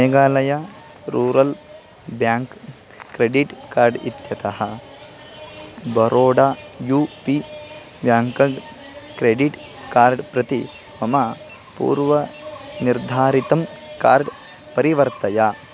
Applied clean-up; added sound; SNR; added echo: none; none; none; none.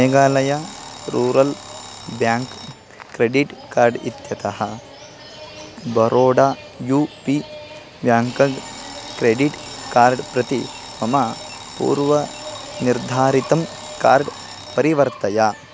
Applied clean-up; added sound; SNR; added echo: none; Alarm; 18 dB; none.